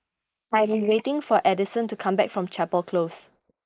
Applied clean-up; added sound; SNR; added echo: neural mask model Resemble Enhance denoiser.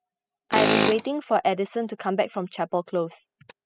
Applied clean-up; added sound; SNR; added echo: classical method spectral subtraction.